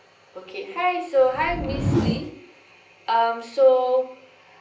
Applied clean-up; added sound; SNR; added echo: none; Whoosh, swoosh, swish; 5 dB; reverberation time 0.6 s.